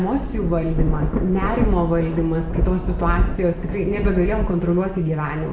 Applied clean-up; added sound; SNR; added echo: none; Thunder / Rain; 1 dB; reverberation time 0.7 s.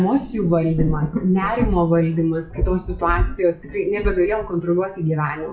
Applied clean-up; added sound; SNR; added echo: classical method WPE with log-MMSE.